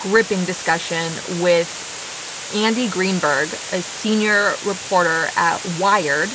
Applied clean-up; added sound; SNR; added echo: none; Water; 11 dB; none.